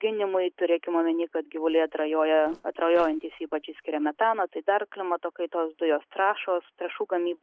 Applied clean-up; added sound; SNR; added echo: neural separator model SepFormer DNS4.